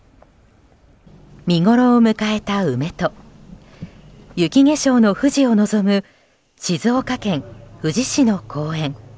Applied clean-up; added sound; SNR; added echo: none; none; none; none.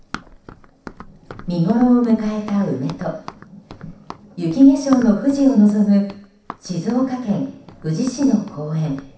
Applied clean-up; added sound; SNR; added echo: none; Run; 20 dB; reverberation time 0.7 s.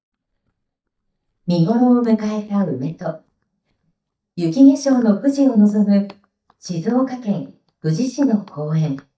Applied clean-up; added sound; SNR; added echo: neural mask model DeepFilterNet 3.